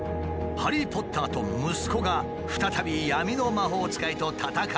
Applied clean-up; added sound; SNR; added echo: none; none; none; none.